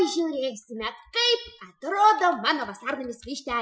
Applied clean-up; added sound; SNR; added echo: classical method Wiener filter.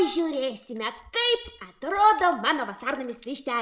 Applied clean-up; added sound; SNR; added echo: neural mask model Resemble Enhance denoiser.